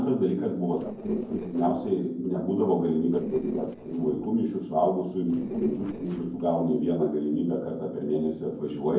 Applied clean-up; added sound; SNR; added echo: neural separator model SepFormer DNS4.